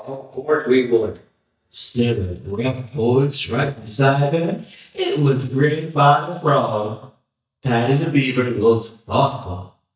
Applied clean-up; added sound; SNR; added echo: neural mask model DeepFilterNet 3.